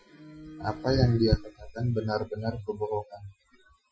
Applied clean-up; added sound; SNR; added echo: classical method Wiener filter.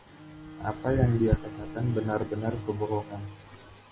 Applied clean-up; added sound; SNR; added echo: none; Bowed string instrument; 15 dB; none.